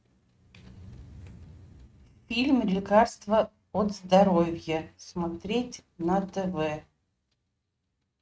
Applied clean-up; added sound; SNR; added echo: neural mask model RNNoise.